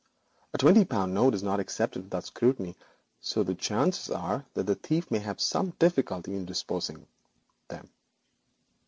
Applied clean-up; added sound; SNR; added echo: none; none; none; none.